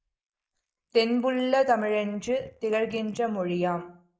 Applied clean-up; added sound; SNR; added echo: neural mask model Resemble Enhance denoiser.